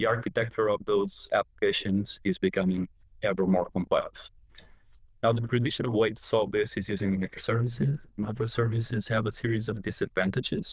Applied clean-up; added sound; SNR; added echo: neural diffusion model UNIVERSE++.